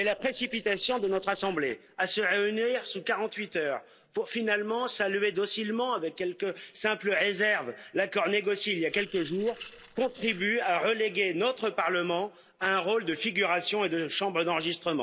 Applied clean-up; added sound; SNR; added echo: neural separator model SepFormer DNS4.